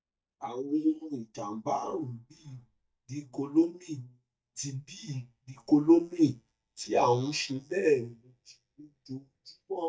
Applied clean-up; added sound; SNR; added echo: neural mask model DeepFilterNet 3.